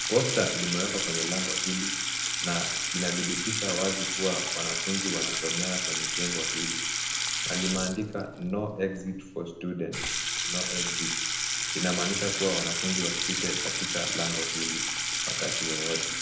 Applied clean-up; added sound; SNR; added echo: none; Sink (filling or washing) / Water tap, faucet; -3 dB; reverberation time 0.8 s.